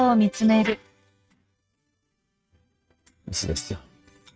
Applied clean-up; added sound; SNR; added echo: neural mask model RNNoise.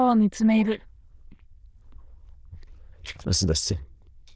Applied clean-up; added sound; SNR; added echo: neural diffusion model UNIVERSE++.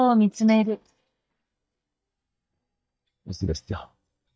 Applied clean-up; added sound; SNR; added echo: neural mask model DeepFilterNet 3.